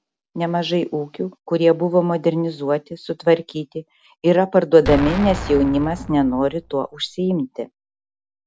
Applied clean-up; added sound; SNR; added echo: none; Explosion; 9 dB; none.